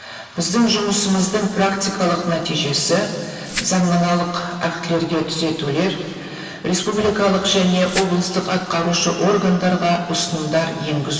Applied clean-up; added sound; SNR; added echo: none; Glass; 14 dB; reverberation time 2.6 s.